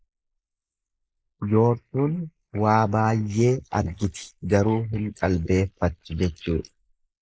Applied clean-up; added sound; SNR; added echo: neural mask model Resemble Enhance denoiser.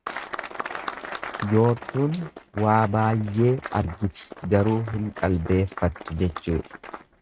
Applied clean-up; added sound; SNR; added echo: neural mask model RNNoise.